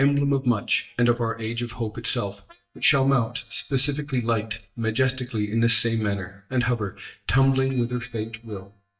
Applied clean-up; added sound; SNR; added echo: neural mask model DeepFilterNet 3.